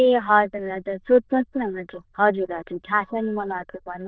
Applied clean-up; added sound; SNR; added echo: neural diffusion model UNIVERSE++.